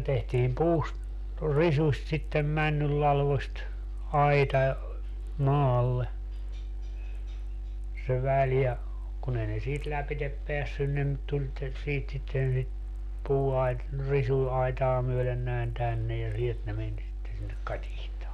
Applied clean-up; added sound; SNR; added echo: none; none; none; none.